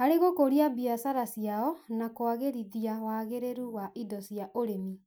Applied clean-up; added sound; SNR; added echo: none; none; none; none.